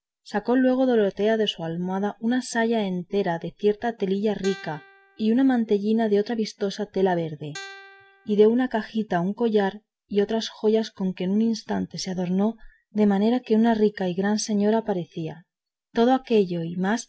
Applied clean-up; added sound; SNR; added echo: none; Guitar; 19 dB; none.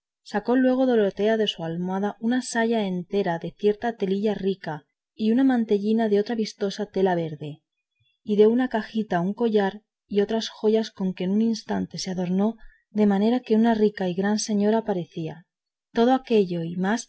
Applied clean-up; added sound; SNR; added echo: none; none; none; none.